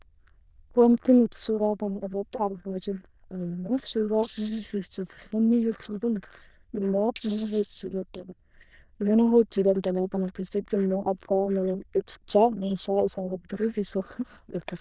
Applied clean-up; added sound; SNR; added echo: neural diffusion model UNIVERSE++.